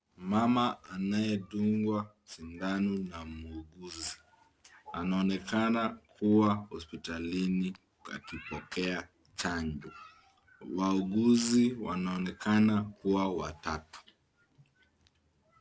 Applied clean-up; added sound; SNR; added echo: none; none; none; none.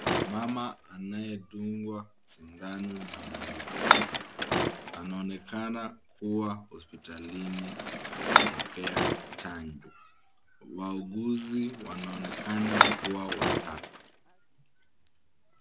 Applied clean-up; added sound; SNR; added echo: none; Bicycle; -5 dB; none.